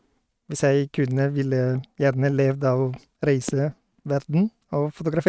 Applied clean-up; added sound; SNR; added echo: neural mask model RNNoise.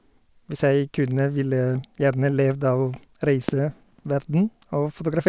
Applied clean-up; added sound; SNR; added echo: none; Fireworks; 17 dB; none.